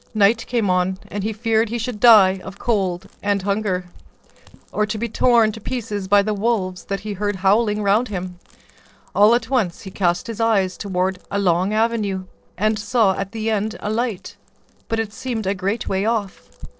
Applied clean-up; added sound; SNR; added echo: neural separator model SepFormer DNS4.